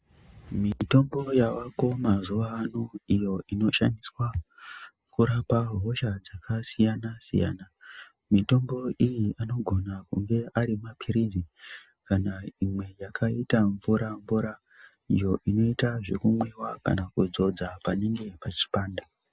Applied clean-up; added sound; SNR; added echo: none; none; none; none.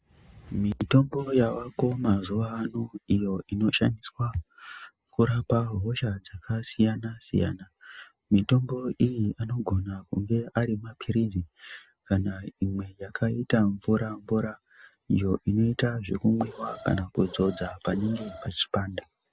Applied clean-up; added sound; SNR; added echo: none; Alarm; 17 dB; none.